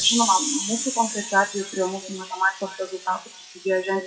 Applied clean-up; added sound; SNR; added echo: classical method WPE with log-MMSE.